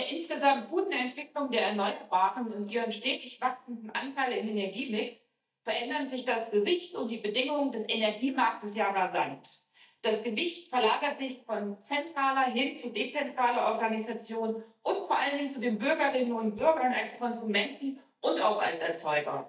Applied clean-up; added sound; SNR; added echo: neural mask model DeepFilterNet 3.